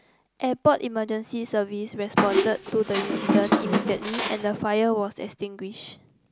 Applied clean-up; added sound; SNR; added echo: none; Squeak; -2 dB; none.